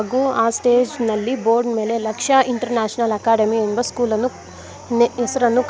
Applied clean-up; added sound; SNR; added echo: none; none; none; none.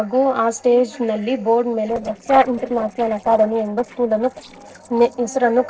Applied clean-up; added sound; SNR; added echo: neural separator model SepFormer DNS4.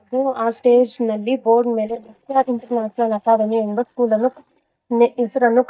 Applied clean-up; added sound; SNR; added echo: neural mask model DeepFilterNet 3.